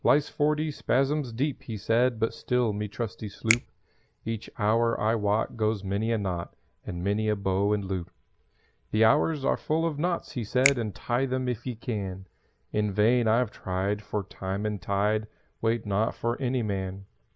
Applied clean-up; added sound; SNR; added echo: none; Finger snapping; 6 dB; none.